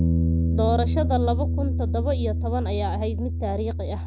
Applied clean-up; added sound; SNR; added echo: none; Bass guitar; -4 dB; none.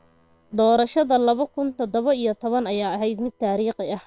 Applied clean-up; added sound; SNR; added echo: neural separator model SepFormer WHAM!.